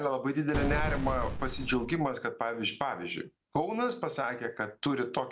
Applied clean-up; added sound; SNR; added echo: none; Boom; 1 dB; none.